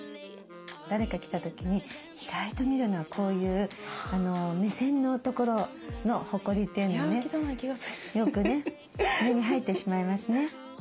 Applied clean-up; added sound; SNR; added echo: none; Wind instrument, woodwind instrument; 19 dB; none.